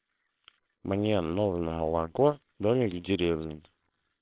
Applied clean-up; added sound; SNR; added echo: neural separator model SepFormer WHAMR!.